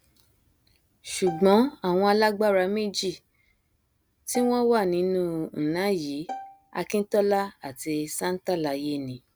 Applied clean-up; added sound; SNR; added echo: none; Bowed string instrument; 15 dB; none.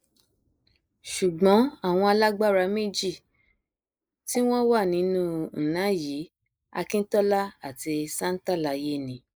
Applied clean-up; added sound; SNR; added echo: neural mask model Resemble Enhance denoiser.